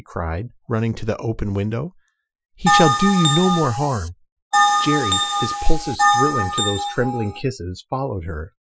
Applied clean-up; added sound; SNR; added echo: classical method Wiener filter.